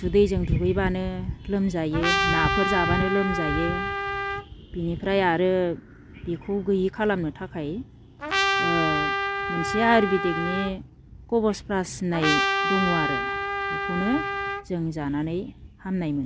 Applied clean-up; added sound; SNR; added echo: none; Trumpet; 1 dB; none.